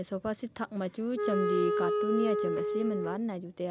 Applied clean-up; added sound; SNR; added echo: none; Wind instrument, woodwind instrument; -2 dB; none.